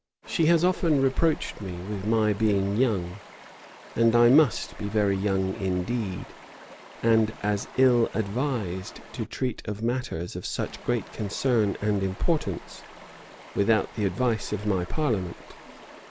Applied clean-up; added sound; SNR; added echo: none; Stream; 20 dB; none.